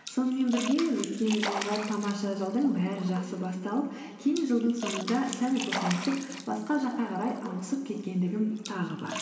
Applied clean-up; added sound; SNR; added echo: none; Splash, splatter; 11 dB; reverberation time 2.3 s.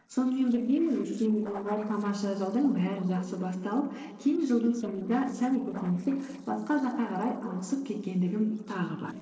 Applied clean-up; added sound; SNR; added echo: neural separator model SepFormer DNS4.